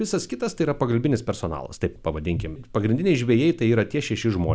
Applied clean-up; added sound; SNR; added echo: none; none; none; none.